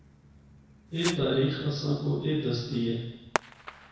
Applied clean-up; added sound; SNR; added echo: none; Fireworks; 10 dB; reverberation time 1.0 s.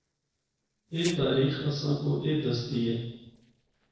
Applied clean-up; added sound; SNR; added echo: neural separator model SepFormer DNS4.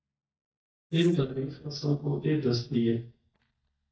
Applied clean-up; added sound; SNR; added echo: neural mask model DeepFilterNet 3.